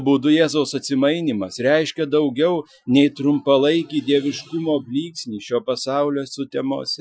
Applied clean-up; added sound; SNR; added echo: classical method Wiener filter.